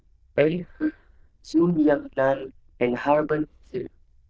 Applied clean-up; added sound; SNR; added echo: neural diffusion model UNIVERSE++.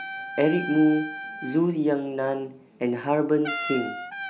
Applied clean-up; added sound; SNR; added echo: none; Trumpet; 11 dB; none.